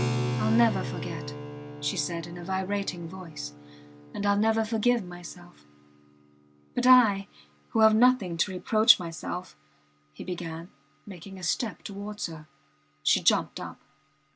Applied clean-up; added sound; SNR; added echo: none; Piano + Keyboard (musical); 10 dB; none.